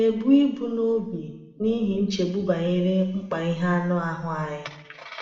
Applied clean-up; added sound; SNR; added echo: none; none; none; reverberation time 0.7 s.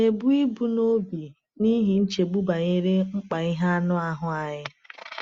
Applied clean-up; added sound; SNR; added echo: none; none; none; none.